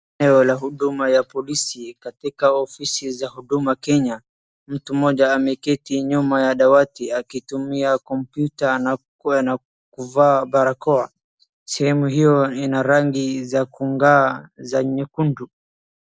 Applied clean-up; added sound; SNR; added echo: none; none; none; none.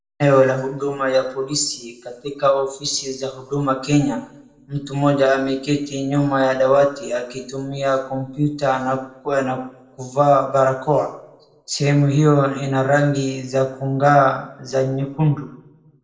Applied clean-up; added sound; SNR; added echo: none; none; none; reverberation time 0.5 s.